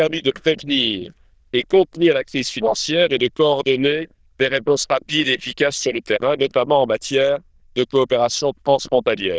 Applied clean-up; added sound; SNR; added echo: neural diffusion model UNIVERSE++.